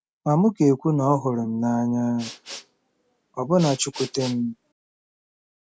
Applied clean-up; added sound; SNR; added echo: none; Respiratory sounds; 16 dB; none.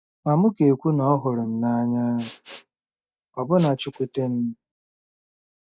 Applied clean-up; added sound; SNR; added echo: neural mask model DeepFilterNet 3.